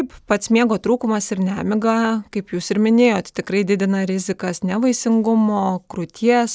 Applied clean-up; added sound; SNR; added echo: none; none; none; none.